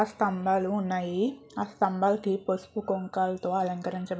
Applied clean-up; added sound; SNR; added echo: none; none; none; none.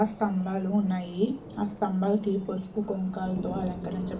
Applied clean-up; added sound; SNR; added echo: none; Thunder / Rain; 13 dB; reverberation time 0.4 s.